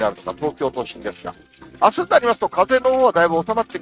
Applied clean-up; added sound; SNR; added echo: neural mask model RNNoise.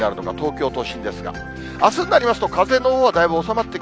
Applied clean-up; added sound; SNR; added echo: none; none; none; none.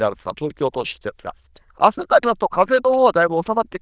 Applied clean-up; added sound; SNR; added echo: neural diffusion model UNIVERSE++.